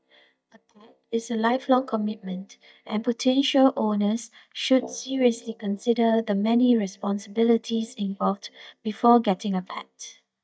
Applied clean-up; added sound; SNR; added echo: neural mask model DeepFilterNet 3.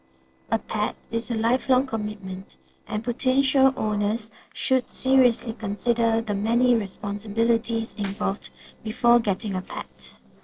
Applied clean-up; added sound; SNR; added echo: neural separator model SepFormer DNS4.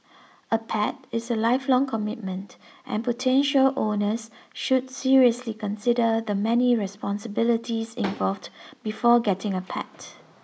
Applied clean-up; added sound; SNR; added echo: none; none; none; none.